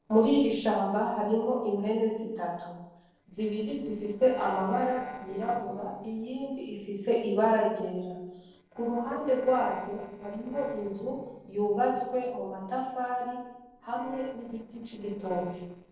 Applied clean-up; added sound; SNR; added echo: neural separator model SepFormer DNS4.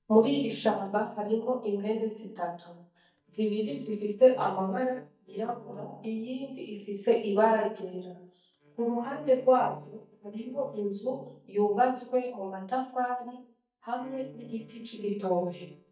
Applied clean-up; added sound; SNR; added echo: neural mask model DeepFilterNet 3.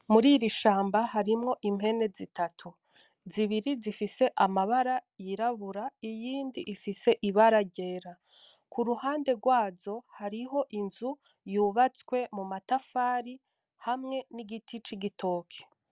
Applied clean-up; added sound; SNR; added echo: none; none; none; none.